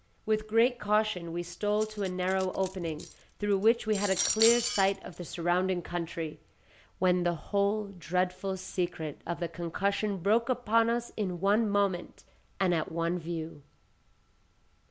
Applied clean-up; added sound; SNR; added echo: none; Cutlery, silverware; 7 dB; none.